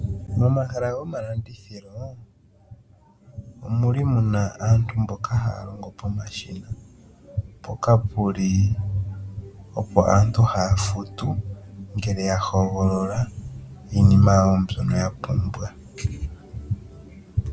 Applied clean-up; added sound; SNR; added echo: none; none; none; none.